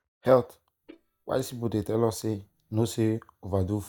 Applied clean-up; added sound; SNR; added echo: neural mask model DeepFilterNet 3.